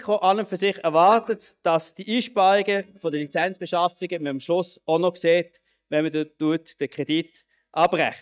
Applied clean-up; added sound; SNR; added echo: neural mask model DeepFilterNet 3.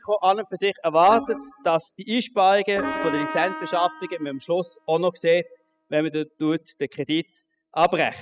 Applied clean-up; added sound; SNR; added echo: classical method spectral subtraction.